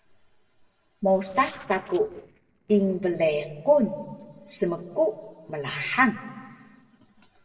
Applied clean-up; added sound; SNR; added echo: neural separator model SepFormer DNS4.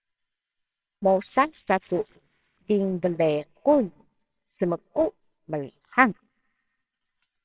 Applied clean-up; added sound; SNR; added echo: neural separator model SepFormer WHAMR!.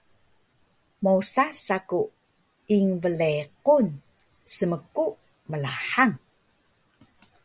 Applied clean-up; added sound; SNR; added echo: none; none; none; none.